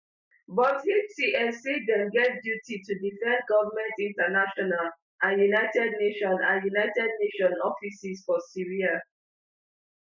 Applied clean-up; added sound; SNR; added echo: none; none; none; none.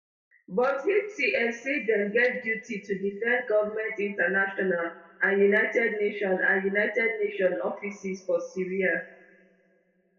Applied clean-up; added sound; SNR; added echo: none; none; none; reverberation time 1.1 s.